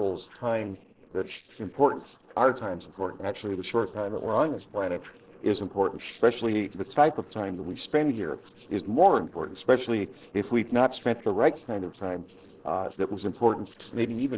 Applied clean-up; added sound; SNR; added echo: neural separator model SepFormer DNS4.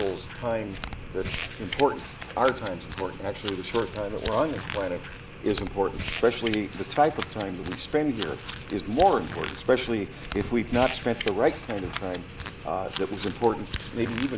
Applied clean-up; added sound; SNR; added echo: none; Crumpling, crinkling; 10 dB; none.